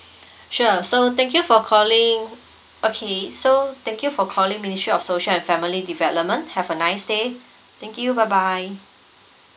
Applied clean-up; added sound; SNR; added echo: none; none; none; none.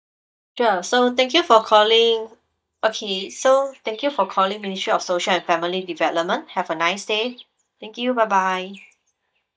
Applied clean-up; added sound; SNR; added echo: neural mask model DeepFilterNet 3.